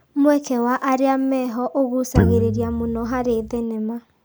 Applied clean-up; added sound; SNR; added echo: none; Guitar; 1 dB; none.